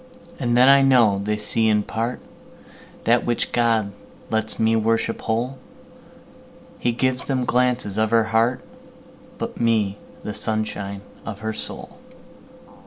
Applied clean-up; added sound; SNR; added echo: none; none; none; none.